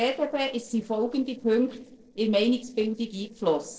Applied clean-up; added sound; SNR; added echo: neural separator model SepFormer DNS4.